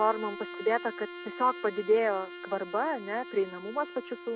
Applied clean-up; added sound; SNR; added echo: none; Bowed string instrument; 12 dB; none.